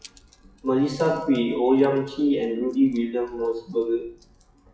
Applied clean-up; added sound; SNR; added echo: classical method WPE with log-MMSE.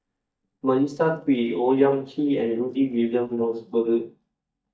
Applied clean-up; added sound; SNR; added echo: neural mask model DeepFilterNet 3.